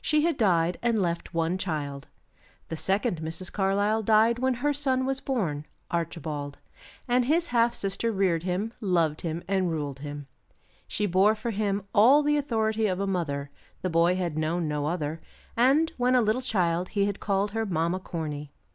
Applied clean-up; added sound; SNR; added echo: none; none; none; none.